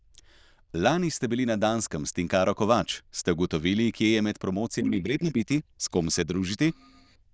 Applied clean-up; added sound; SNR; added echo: neural diffusion model UNIVERSE++.